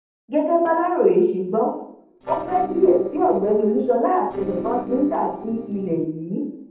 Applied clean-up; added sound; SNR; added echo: neural separator model SepFormer DNS4.